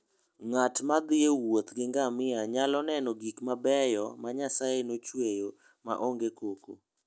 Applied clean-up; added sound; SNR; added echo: none; none; none; none.